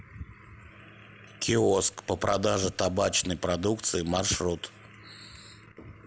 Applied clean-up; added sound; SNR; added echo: none; none; none; none.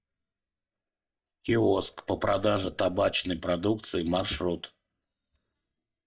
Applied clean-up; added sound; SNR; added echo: neural mask model DeepFilterNet 3.